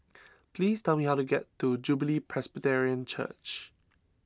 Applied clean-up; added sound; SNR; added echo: none; none; none; none.